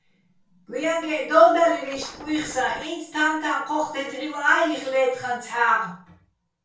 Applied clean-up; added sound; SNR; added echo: none; Scratching (performance technique); 18 dB; reverberation time 0.3 s.